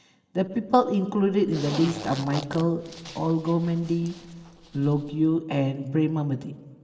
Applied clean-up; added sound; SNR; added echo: none; Zipper (clothing); 15 dB; reverberation time 2.7 s.